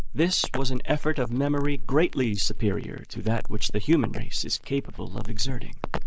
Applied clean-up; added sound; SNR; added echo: neural mask model Resemble Enhance denoiser.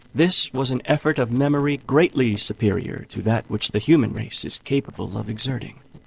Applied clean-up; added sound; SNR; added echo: neural separator model SepFormer DNS4.